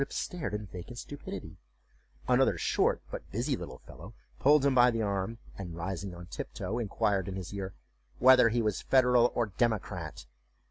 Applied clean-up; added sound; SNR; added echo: none; none; none; none.